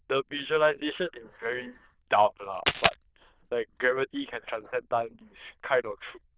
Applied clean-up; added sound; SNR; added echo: neural diffusion model UNIVERSE++.